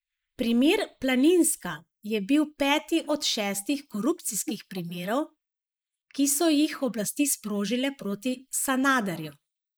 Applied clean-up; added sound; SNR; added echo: neural mask model Resemble Enhance denoiser.